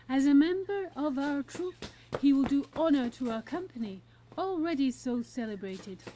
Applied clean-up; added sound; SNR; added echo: none; Run; 18 dB; none.